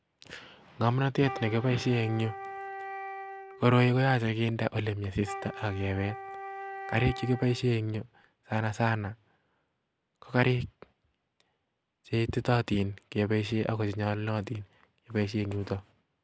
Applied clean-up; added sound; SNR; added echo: none; Wind instrument, woodwind instrument; 12 dB; none.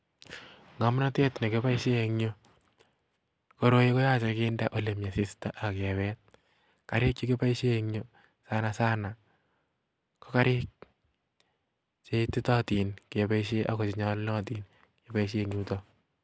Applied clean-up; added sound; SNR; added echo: none; none; none; none.